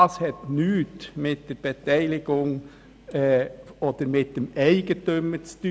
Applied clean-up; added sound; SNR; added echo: none; none; none; none.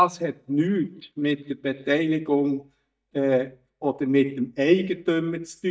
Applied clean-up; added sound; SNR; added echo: neural mask model DeepFilterNet 3.